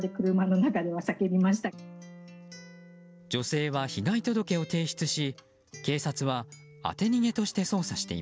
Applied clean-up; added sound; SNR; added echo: none; Acoustic guitar; 19 dB; none.